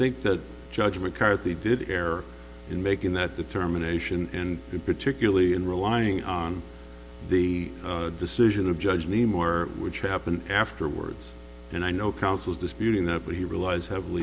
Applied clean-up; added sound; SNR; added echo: none; none; none; none.